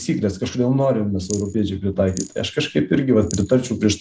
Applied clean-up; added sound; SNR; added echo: none; Rattle; 18 dB; none.